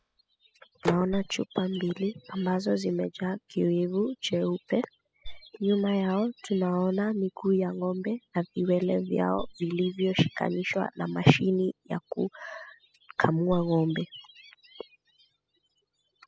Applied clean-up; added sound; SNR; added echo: classical method spectral subtraction.